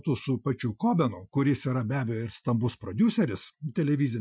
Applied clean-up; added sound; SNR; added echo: classical method Wiener filter.